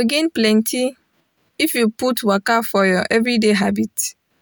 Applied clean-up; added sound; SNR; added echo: none; none; none; none.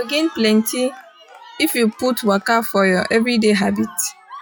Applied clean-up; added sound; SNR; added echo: classical method log-MMSE.